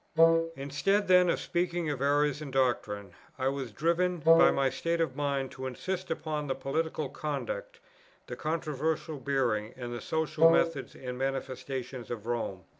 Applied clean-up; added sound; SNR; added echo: none; Wind instrument, woodwind instrument; -4 dB; none.